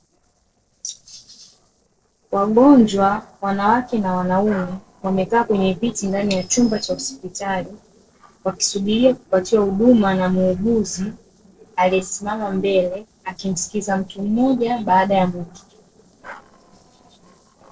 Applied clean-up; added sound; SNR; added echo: neural separator model SepFormer DNS4.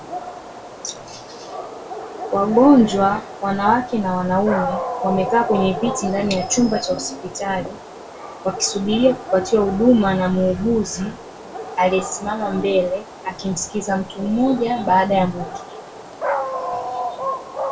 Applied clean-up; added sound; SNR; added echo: none; Dog; 9 dB; reverberation time 0.2 s.